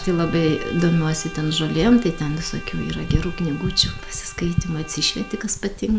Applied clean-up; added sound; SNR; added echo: none; Bowed string instrument; 16 dB; none.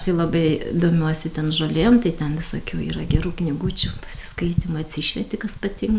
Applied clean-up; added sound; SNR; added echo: none; none; none; none.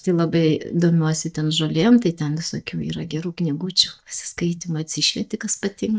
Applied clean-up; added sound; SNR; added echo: neural mask model DeepFilterNet 3.